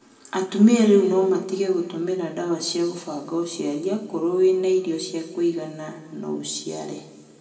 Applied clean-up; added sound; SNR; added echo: none; none; none; reverberation time 1.6 s.